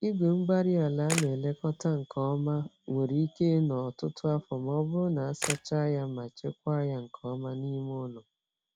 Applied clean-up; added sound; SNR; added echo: none; Camera; 11 dB; none.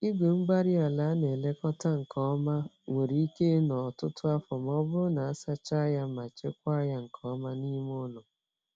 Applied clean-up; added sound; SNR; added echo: none; none; none; none.